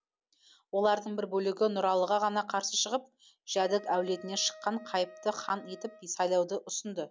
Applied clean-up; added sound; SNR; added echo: none; Wind instrument, woodwind instrument; 20 dB; none.